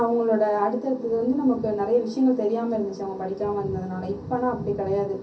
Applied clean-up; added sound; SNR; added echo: none; none; none; reverberation time 0.3 s.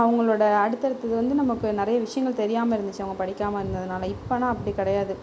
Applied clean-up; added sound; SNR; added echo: none; none; none; none.